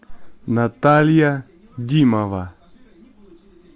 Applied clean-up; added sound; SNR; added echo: none; none; none; none.